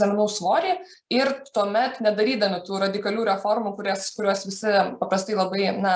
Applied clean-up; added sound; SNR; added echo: none; none; none; none.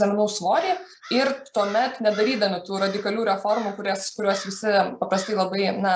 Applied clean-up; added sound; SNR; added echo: none; Crow; 19 dB; none.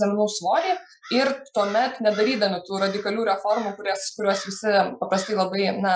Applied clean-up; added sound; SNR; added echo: classical method Wiener filter.